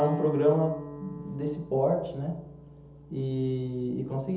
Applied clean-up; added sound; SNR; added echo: none; Guitar; 12 dB; reverberation time 0.8 s.